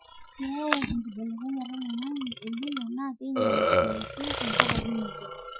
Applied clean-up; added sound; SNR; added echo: classical method Wiener filter.